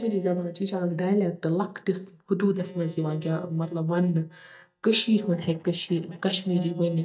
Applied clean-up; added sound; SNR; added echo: neural mask model DeepFilterNet 3.